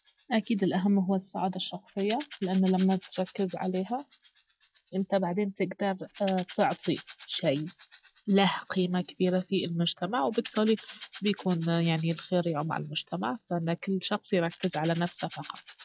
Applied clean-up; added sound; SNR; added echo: classical method log-MMSE.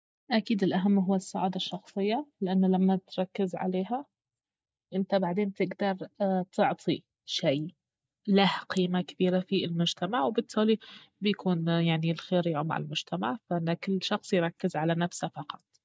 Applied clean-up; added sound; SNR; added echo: none; none; none; none.